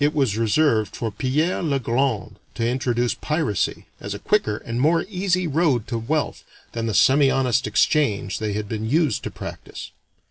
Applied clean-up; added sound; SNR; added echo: none; none; none; none.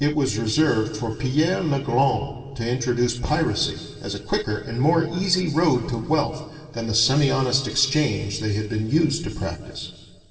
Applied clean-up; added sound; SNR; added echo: neural separator model SepFormer DNS4.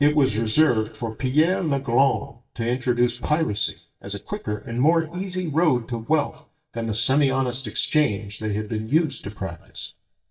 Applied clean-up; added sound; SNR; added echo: neural mask model DeepFilterNet 3.